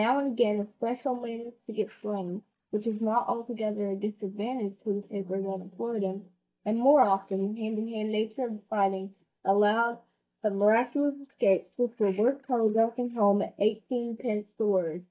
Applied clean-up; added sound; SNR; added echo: neural mask model DeepFilterNet 3.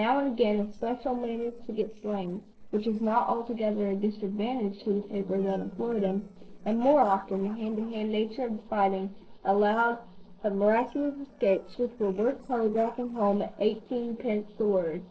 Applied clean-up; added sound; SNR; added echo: neural separator model SepFormer DNS4.